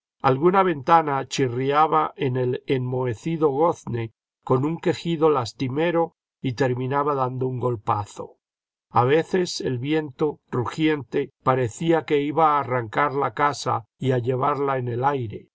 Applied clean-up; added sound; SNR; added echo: none; none; none; none.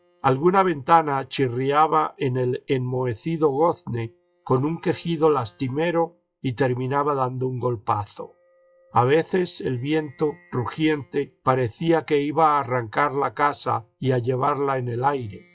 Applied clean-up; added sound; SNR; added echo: classical method log-MMSE.